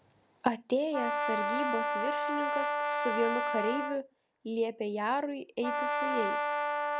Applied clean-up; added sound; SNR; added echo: none; Brass instrument; -1 dB; none.